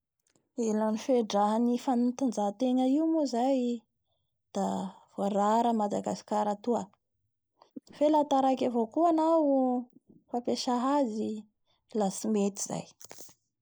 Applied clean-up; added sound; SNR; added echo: neural mask model Resemble Enhance denoiser.